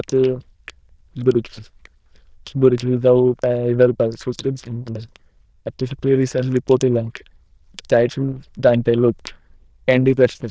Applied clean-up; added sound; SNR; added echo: neural diffusion model UNIVERSE++.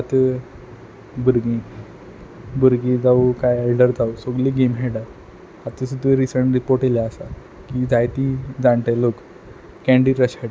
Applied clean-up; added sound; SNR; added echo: none; none; none; none.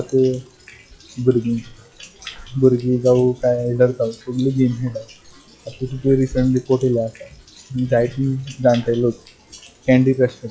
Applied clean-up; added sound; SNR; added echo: classical method log-MMSE.